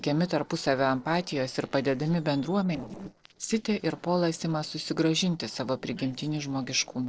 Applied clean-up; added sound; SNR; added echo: neural separator model SepFormer DNS4.